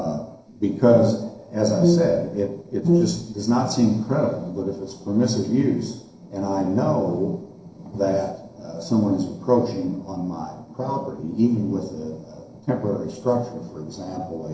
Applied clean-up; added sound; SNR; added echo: neural separator model SepFormer DNS4.